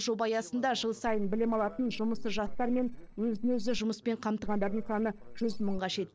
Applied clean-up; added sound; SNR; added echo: neural separator model SepFormer DNS4.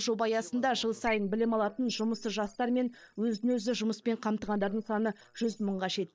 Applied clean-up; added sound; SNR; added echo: neural mask model DeepFilterNet 3.